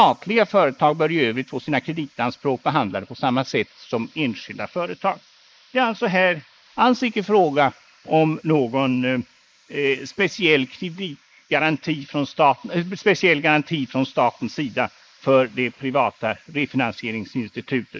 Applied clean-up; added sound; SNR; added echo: neural mask model Resemble Enhance denoiser.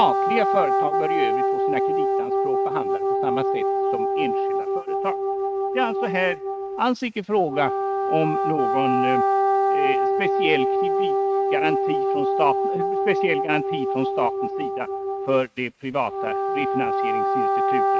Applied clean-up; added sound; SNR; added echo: neural mask model RNNoise.